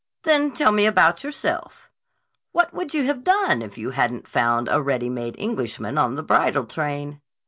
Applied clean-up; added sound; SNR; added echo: none; none; none; none.